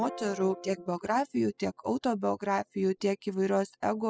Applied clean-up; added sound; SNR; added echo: classical method spectral subtraction.